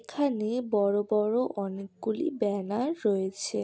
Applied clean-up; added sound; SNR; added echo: none; none; none; none.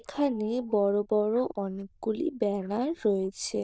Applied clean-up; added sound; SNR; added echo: neural diffusion model UNIVERSE++.